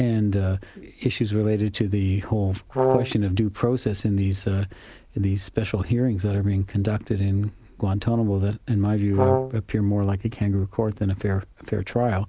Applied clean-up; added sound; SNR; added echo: none; Brass instrument; 0 dB; none.